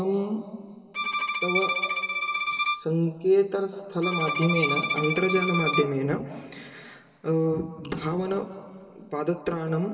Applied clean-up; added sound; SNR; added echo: none; Bowed string instrument; 1 dB; reverberation time 2.3 s.